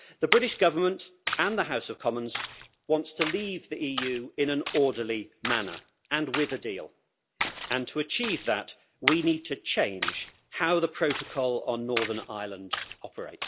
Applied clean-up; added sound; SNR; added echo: none; Splash, splatter; 7 dB; none.